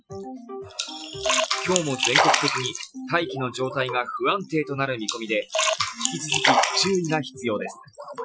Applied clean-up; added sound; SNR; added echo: classical method Wiener filter.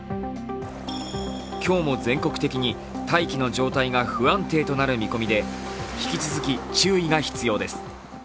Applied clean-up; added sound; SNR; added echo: none; none; none; none.